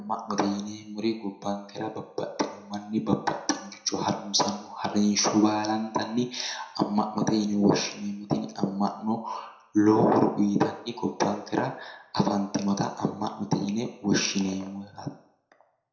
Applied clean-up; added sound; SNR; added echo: none; none; none; reverberation time 0.5 s.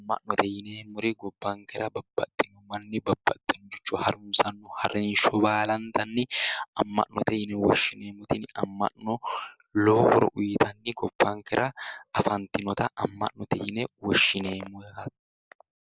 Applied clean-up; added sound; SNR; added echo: none; none; none; none.